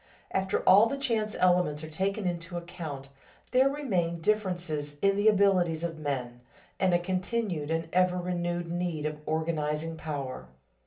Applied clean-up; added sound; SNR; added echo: none; none; none; reverberation time 0.3 s.